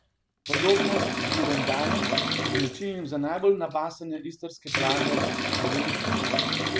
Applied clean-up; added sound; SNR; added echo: none; Bathtub (filling or washing) / Liquid; -2 dB; none.